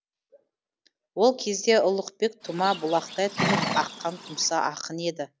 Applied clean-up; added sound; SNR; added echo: none; Livestock, farm animals, working animals; 4 dB; none.